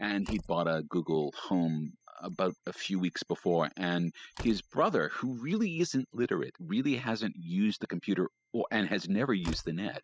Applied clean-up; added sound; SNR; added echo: classical method spectral subtraction.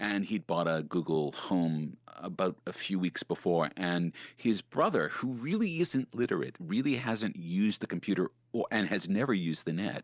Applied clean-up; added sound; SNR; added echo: none; none; none; none.